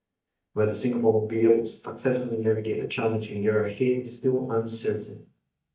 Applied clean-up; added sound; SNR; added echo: neural mask model DeepFilterNet 3.